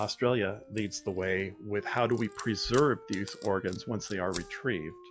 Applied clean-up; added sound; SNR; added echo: classical method log-MMSE.